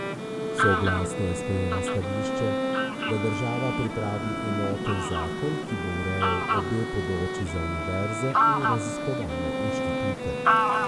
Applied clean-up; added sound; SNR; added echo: none; Fowl + Bowed string instrument; -3 dB; none.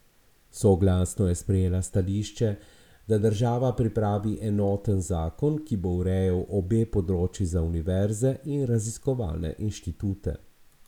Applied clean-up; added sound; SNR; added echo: none; none; none; none.